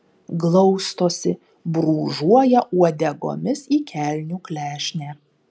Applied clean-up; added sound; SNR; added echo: none; none; none; none.